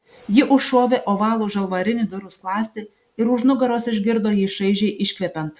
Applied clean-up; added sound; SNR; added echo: none; none; none; none.